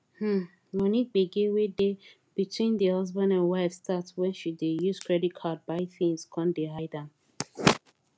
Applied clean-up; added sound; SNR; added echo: none; none; none; none.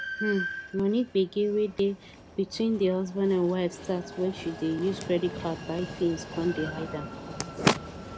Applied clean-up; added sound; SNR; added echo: none; Train; 11 dB; none.